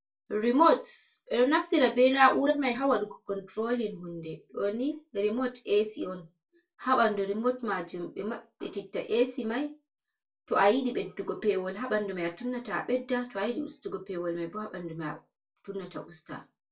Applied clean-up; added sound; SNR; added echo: none; none; none; reverberation time 0.2 s.